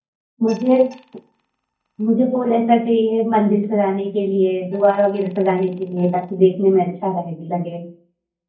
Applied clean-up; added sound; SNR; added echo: neural mask model DeepFilterNet 3.